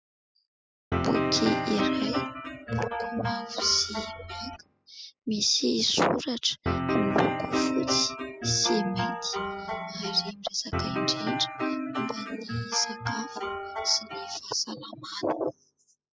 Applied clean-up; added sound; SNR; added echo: classical method spectral subtraction.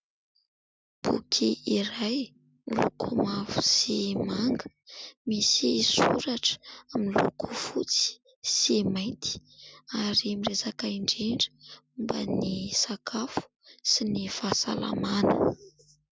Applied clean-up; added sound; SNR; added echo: none; none; none; none.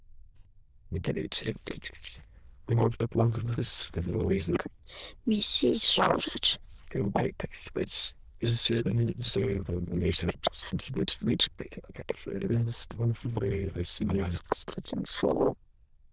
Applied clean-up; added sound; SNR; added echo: neural diffusion model UNIVERSE++.